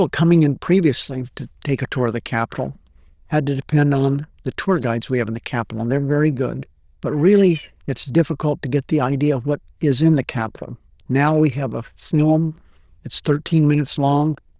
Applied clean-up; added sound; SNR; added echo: neural diffusion model UNIVERSE++.